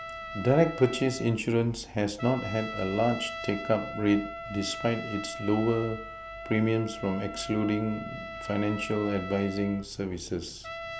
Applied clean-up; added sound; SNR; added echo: none; Trumpet; 11 dB; none.